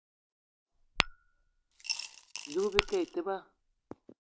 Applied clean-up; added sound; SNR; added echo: none; Coin (dropping) / Glass + Tap / Glass; 0 dB; none.